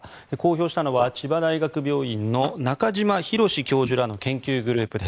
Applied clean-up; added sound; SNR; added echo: neural mask model Resemble Enhance denoiser.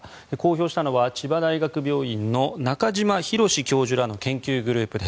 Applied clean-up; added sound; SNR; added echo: none; none; none; none.